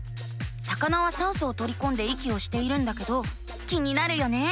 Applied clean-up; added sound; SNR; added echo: none; none; none; none.